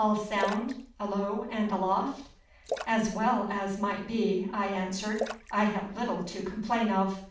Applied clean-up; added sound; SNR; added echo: none; Splash, splatter; 13 dB; reverberation time 0.5 s.